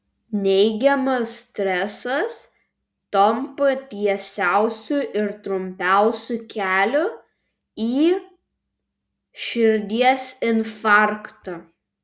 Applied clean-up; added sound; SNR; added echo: none; none; none; none.